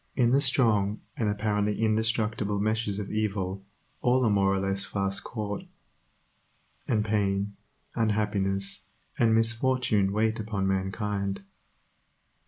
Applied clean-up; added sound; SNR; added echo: neural mask model Resemble Enhance denoiser.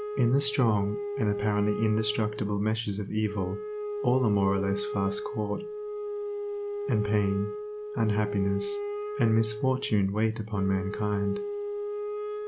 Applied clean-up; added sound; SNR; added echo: none; Wind instrument, woodwind instrument; 6 dB; none.